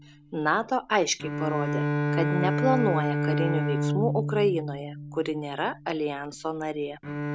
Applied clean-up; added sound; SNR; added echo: none; Bowed string instrument; 1 dB; none.